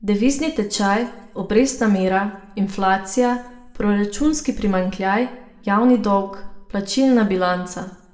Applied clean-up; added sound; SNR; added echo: none; none; none; reverberation time 0.6 s.